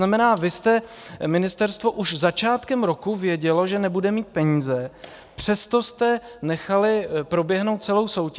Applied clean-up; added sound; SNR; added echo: none; none; none; none.